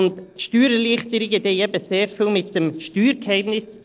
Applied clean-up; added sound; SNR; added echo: neural separator model SepFormer DNS4.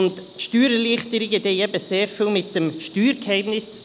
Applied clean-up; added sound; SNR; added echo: none; Insect; 4 dB; none.